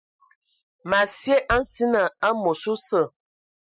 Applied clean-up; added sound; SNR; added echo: classical method spectral subtraction.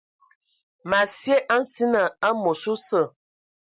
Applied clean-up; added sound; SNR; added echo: none; none; none; none.